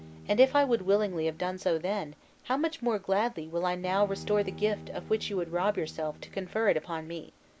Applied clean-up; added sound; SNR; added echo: none; Bowed string instrument; 19 dB; none.